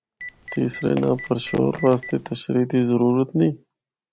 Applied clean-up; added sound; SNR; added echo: none; Walk, footsteps + Telephone; 16 dB; none.